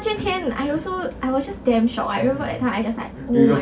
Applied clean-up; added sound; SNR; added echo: none; none; none; none.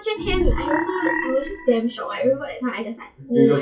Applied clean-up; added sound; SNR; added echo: classical method WPE with log-MMSE.